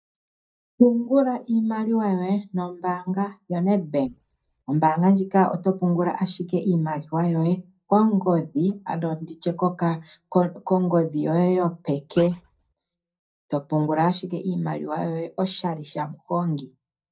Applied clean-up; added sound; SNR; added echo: neural mask model DeepFilterNet 3.